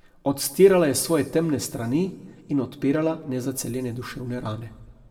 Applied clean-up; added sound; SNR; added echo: none; none; none; reverberation time 1.1 s.